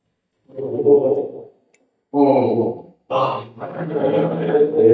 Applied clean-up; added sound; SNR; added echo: neural mask model DeepFilterNet 3.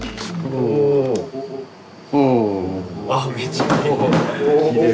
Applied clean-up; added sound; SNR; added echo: none; none; none; none.